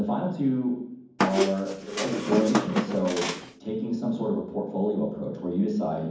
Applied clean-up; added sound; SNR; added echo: none; Squeak; 0 dB; reverberation time 1.2 s.